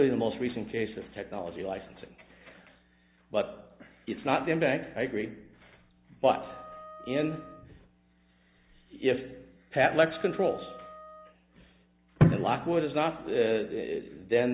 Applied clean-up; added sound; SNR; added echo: none; Wind instrument, woodwind instrument; 19 dB; none.